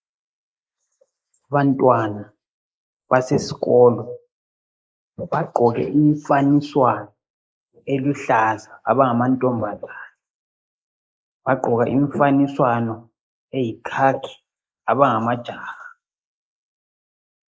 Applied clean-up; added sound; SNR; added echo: neural mask model Resemble Enhance denoiser.